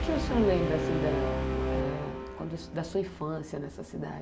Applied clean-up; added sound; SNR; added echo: none; Brass instrument; 1 dB; none.